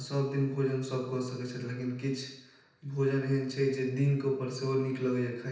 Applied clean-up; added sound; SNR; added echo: none; none; none; reverberation time 0.9 s.